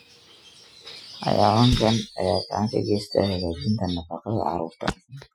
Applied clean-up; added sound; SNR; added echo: classical method Wiener filter.